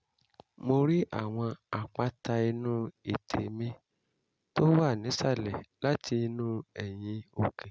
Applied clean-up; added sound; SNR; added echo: none; none; none; none.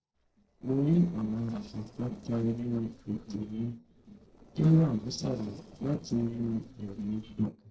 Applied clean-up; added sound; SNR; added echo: neural separator model SepFormer DNS4.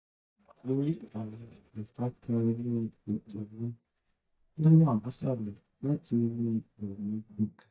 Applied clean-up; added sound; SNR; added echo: neural mask model DeepFilterNet 3.